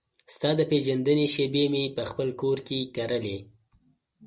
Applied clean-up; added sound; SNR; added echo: none; none; none; none.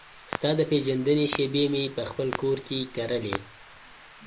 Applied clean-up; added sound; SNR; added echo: none; Clock; 13 dB; none.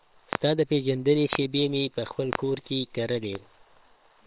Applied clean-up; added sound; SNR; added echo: neural separator model SepFormer WHAM!.